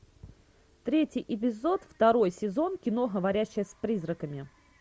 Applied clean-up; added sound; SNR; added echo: none; none; none; none.